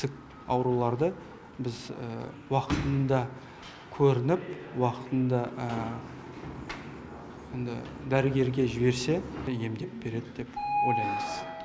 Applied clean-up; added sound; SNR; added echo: none; none; none; none.